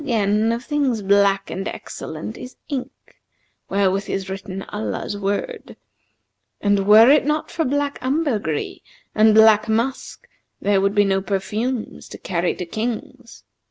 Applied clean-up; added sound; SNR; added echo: none; none; none; none.